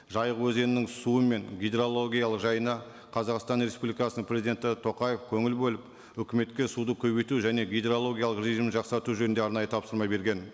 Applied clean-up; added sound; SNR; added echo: none; none; none; none.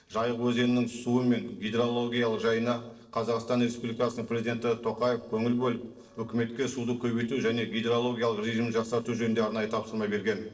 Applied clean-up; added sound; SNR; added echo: neural separator model SepFormer DNS4.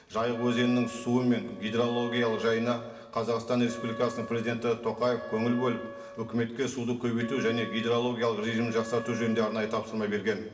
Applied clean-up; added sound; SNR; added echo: none; Wind instrument, woodwind instrument; 14 dB; reverberation time 0.7 s.